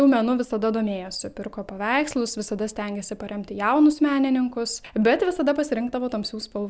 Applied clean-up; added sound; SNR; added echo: none; none; none; none.